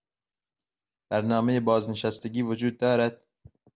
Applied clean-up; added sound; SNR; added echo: none; none; none; none.